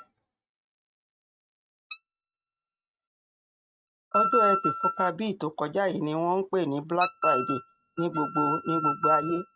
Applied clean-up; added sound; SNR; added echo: neural mask model RNNoise.